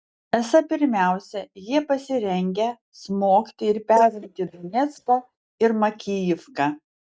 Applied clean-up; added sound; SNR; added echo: neural mask model DeepFilterNet 3.